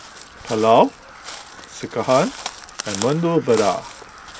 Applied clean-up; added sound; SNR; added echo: none; Crow; 13 dB; none.